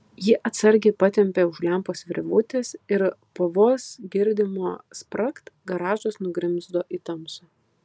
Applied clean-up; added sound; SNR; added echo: none; none; none; none.